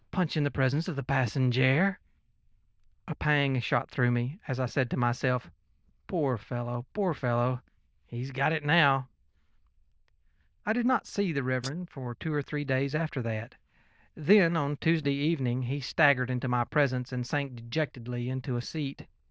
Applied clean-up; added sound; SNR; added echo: neural diffusion model UNIVERSE++.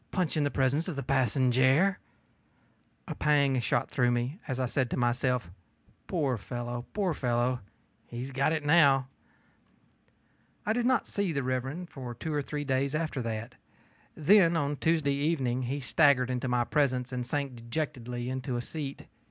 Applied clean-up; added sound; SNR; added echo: none; none; none; none.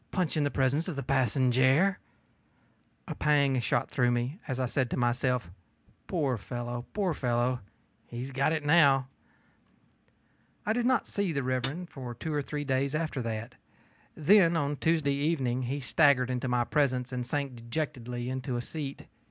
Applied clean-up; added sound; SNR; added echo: none; Hi-hat; 11 dB; none.